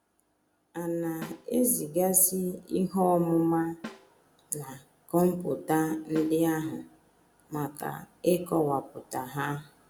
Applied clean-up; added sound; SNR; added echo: none; Snare drum; 20 dB; none.